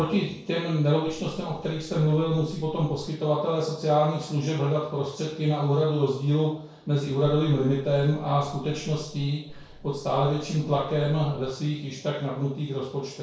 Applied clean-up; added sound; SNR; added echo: neural separator model SepFormer DNS4.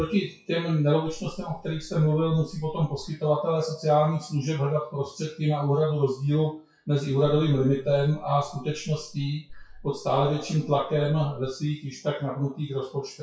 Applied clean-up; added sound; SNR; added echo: classical method WPE with log-MMSE.